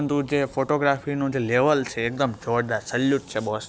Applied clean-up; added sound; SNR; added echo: none; none; none; none.